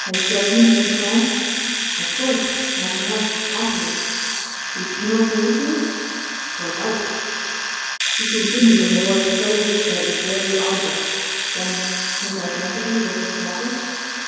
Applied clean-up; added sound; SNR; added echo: none; Domestic sounds, home sounds; 1 dB; reverberation time 2.2 s.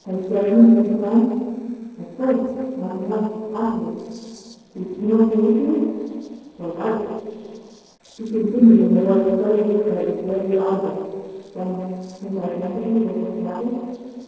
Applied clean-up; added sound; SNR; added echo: neural separator model SepFormer DNS4.